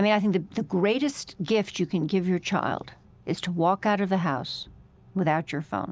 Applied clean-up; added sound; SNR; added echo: none; none; none; none.